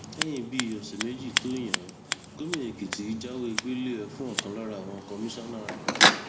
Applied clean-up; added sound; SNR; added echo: none; Scissors; -4 dB; reverberation time 0.7 s.